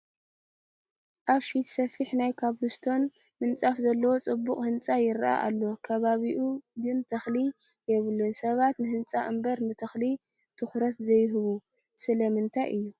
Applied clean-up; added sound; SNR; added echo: none; none; none; none.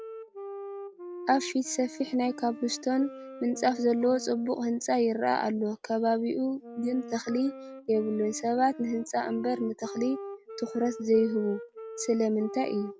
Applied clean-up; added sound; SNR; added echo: none; Wind instrument, woodwind instrument; 13 dB; none.